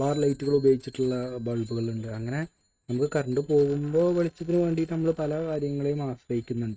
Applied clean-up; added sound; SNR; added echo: neural mask model RNNoise.